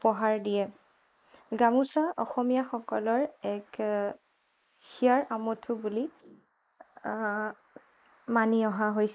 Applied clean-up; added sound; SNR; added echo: neural mask model Resemble Enhance denoiser.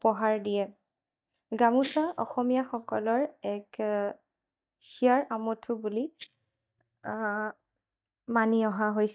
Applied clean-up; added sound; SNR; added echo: neural mask model DeepFilterNet 3.